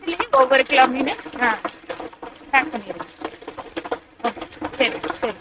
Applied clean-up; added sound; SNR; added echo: neural mask model RNNoise.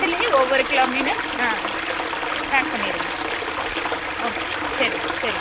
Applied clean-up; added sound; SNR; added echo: none; Stream; -1 dB; none.